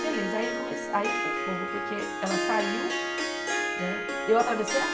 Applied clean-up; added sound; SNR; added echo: none; Harp; -1 dB; reverberation time 2.0 s.